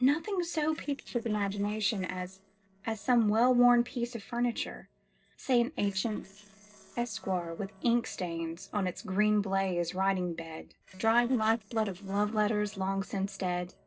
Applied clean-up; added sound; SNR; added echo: neural separator model SepFormer DNS4.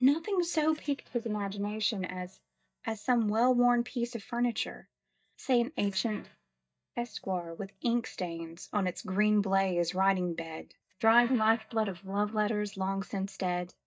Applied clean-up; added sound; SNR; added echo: neural mask model DeepFilterNet 3.